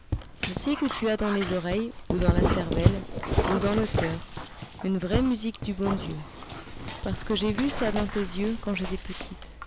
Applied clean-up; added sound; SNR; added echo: none; Dog; 1 dB; none.